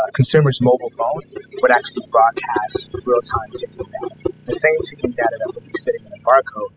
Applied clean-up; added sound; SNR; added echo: classical method spectral subtraction.